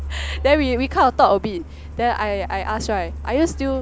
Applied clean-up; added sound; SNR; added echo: none; Truck; 10 dB; none.